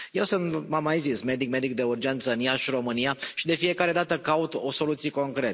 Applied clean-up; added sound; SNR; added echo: none; none; none; none.